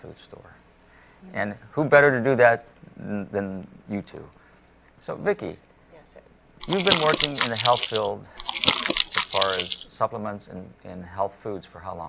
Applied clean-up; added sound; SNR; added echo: none; Crumpling, crinkling; 0 dB; none.